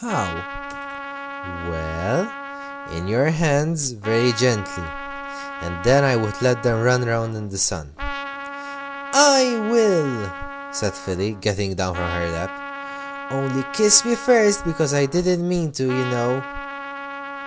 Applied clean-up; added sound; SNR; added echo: none; Trumpet; 11 dB; none.